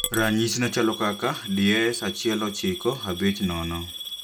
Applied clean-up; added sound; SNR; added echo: none; Coin (dropping) / Glass; 11 dB; none.